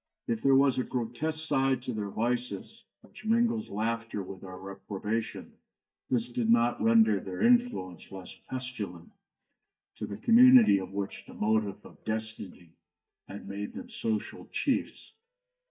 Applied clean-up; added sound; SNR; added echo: neural mask model DeepFilterNet 3.